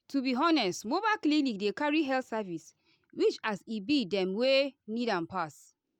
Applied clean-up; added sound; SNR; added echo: none; none; none; none.